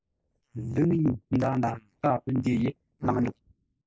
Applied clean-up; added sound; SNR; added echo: neural mask model Resemble Enhance denoiser.